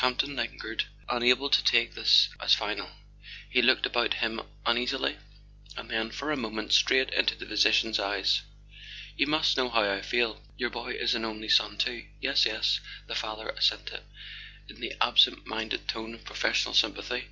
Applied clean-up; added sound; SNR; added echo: none; none; none; none.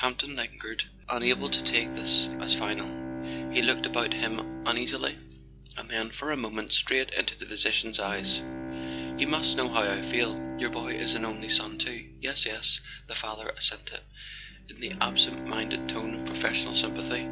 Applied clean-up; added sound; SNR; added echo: none; Bowed string instrument; 7 dB; none.